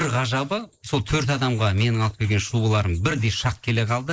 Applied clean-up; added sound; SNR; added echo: neural mask model Resemble Enhance denoiser.